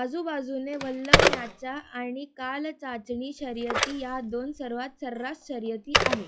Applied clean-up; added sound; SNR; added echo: classical method log-MMSE.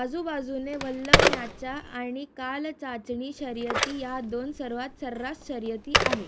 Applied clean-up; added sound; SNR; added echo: none; Telephone; -4 dB; none.